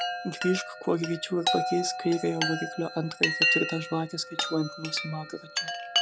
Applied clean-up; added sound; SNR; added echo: none; Chime; 1 dB; none.